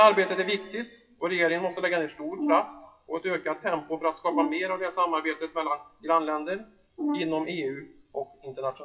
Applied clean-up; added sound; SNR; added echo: classical method WPE with log-MMSE.